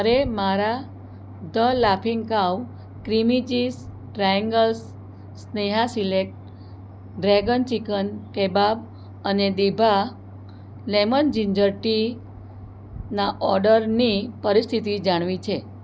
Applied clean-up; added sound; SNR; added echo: none; none; none; none.